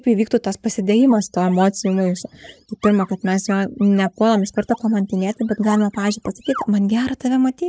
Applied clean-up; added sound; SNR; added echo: neural mask model Resemble Enhance denoiser.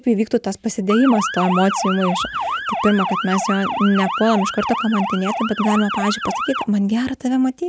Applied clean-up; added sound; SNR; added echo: none; Motor vehicle (road) / Siren; 6 dB; none.